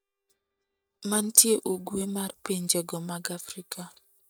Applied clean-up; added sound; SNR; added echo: neural mask model DeepFilterNet 3.